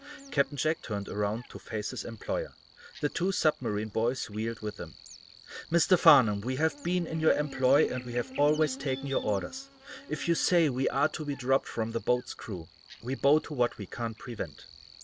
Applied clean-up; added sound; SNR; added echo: none; Buzz; 18 dB; none.